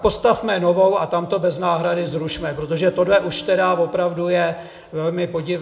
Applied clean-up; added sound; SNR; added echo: none; Wind instrument, woodwind instrument; 20 dB; reverberation time 0.7 s.